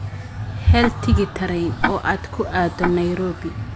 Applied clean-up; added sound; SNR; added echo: none; Tick-tock; 10 dB; none.